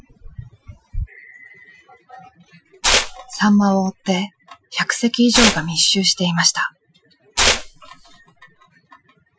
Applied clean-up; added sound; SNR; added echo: classical method Wiener filter.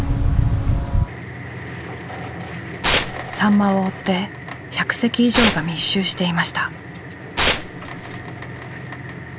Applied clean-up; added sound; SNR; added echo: none; Tearing; 2 dB; none.